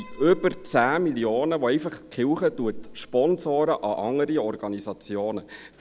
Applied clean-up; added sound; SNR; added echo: none; Piano; 18 dB; none.